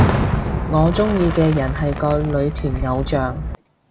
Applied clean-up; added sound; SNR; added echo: none; Fireworks; 2 dB; none.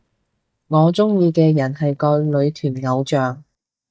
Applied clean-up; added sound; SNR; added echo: neural mask model DeepFilterNet 3.